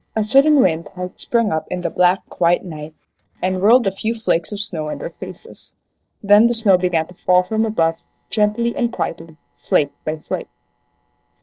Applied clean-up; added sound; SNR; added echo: neural separator model SepFormer DNS4.